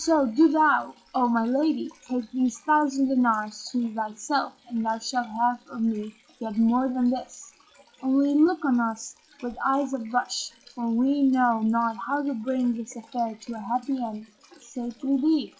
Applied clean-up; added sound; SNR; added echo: classical method log-MMSE.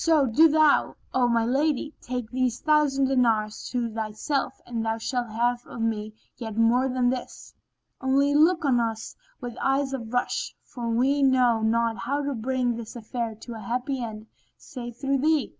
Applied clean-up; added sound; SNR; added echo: none; none; none; none.